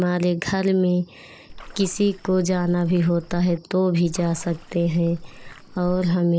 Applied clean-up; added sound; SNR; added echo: none; Splash, splatter; 16 dB; none.